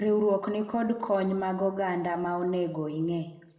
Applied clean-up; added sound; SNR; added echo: none; none; none; reverberation time 0.8 s.